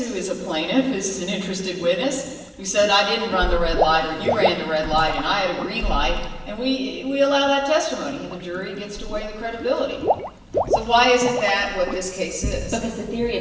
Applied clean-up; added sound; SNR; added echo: none; Water / Liquid; 9 dB; reverberation time 1.2 s.